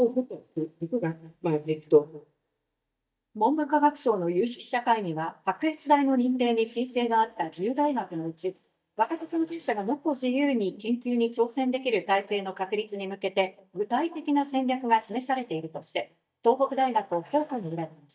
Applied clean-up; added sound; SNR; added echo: neural mask model DeepFilterNet 3.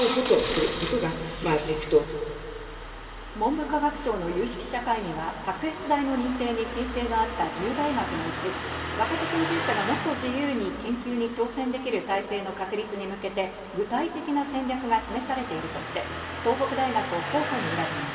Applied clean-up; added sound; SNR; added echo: none; Engine starting; 7 dB; reverberation time 2.8 s.